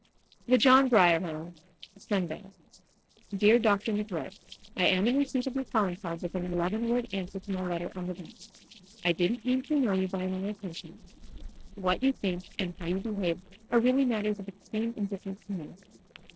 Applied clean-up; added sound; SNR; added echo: neural separator model SepFormer DNS4.